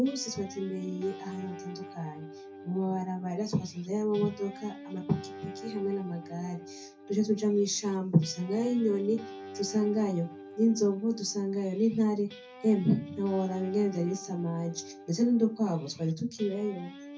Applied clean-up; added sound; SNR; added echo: none; Guitar; 16 dB; reverberation time 0.3 s.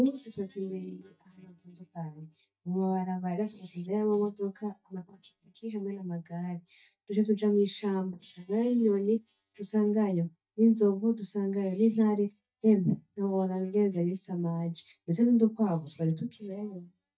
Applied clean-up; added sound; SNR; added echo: neural mask model DeepFilterNet 3.